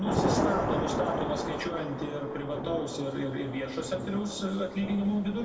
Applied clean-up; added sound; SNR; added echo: none; Thunder / Rain; 1 dB; reverberation time 1.5 s.